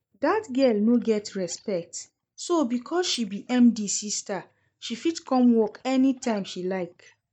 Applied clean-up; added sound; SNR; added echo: neural mask model DeepFilterNet 3.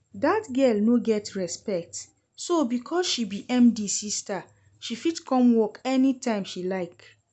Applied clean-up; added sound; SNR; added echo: none; none; none; none.